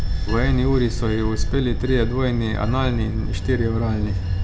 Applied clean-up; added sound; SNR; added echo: none; Bell / Train; 0 dB; none.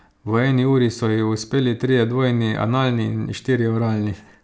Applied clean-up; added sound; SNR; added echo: none; none; none; none.